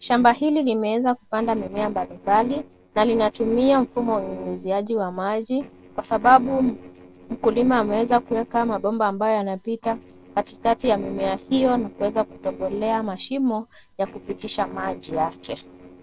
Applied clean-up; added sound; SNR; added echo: neural separator model SepFormer DNS4.